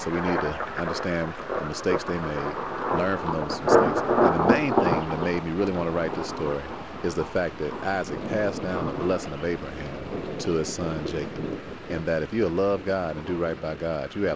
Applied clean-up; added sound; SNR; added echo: none; Thunder; 0 dB; none.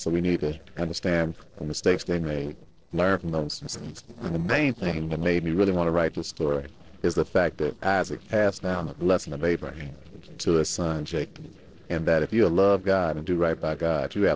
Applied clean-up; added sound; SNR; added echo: neural separator model SepFormer DNS4.